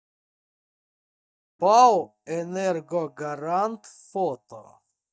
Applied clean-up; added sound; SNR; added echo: neural mask model DeepFilterNet 3.